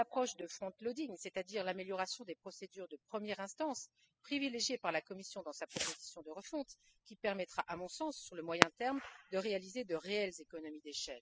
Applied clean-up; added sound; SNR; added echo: classical method spectral subtraction.